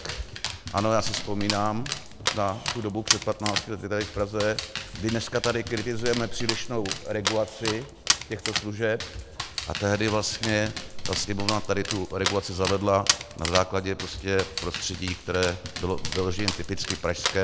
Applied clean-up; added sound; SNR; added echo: none; Dog; 4 dB; none.